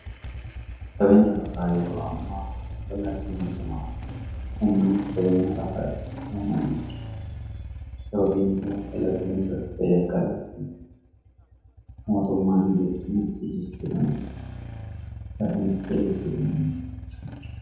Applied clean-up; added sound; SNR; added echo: none; Engine starting / Motorcycle; 10 dB; reverberation time 0.9 s.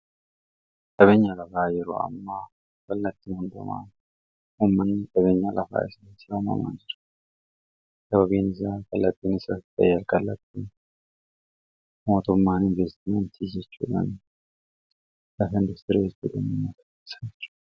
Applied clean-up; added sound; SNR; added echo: none; none; none; none.